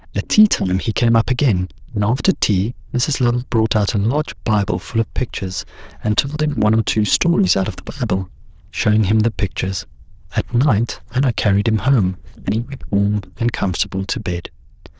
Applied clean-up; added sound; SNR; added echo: neural diffusion model UNIVERSE++.